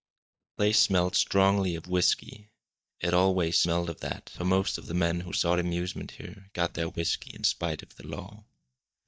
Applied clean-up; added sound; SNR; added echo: neural mask model DeepFilterNet 3.